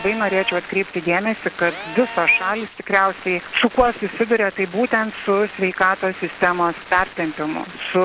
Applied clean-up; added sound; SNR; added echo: none; Telephone; 16 dB; none.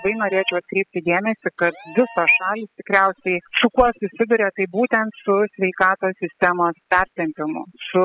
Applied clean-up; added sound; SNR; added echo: classical method spectral subtraction.